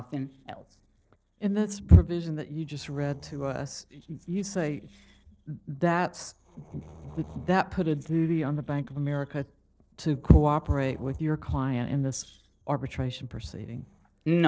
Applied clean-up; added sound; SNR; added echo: neural separator model SepFormer DNS4.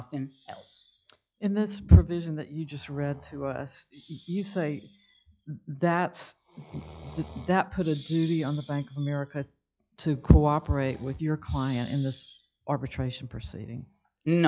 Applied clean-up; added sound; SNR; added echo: classical method log-MMSE.